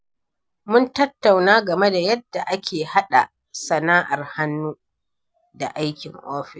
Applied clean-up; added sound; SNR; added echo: none; none; none; none.